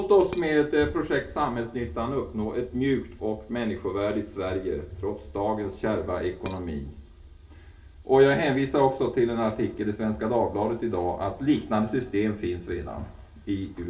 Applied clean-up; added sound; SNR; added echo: none; Dishes, pots, and pans; 17 dB; reverberation time 0.3 s.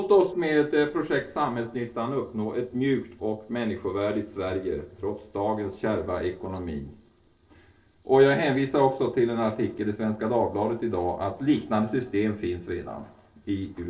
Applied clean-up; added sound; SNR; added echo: neural separator model SepFormer DNS4.